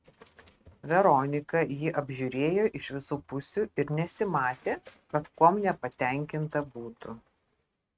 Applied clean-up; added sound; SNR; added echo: neural mask model RNNoise.